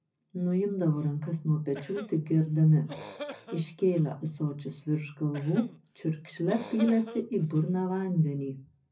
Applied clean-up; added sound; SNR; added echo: none; Cough; 17 dB; reverberation time 0.4 s.